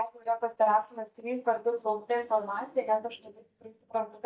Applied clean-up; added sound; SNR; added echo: neural mask model DeepFilterNet 3.